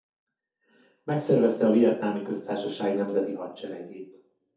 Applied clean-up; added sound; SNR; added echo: none; none; none; reverberation time 0.5 s.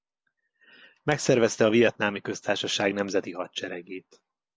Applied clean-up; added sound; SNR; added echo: none; none; none; none.